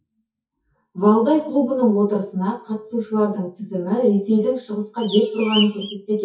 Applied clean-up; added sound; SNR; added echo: classical method WPE with log-MMSE.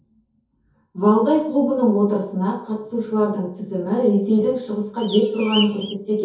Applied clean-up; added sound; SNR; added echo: none; Bird; 9 dB; reverberation time 0.6 s.